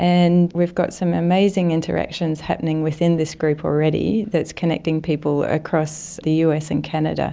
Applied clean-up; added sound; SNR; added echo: none; none; none; none.